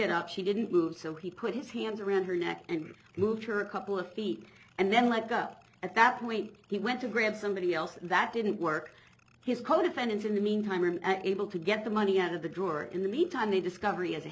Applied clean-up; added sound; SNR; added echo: none; none; none; none.